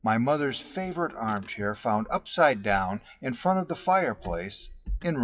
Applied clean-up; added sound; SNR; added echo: classical method WPE with log-MMSE.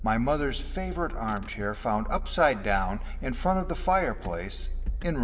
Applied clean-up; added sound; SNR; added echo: none; Engine / Car; 5 dB; reverberation time 1.5 s.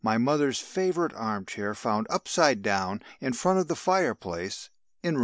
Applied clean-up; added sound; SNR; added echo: none; none; none; none.